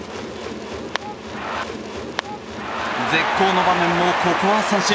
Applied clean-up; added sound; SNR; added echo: none; none; none; none.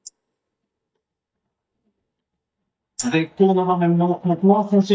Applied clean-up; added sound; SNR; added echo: neural mask model DeepFilterNet 3.